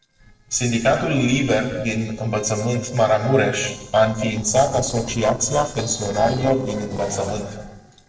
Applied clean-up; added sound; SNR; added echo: neural separator model SepFormer DNS4.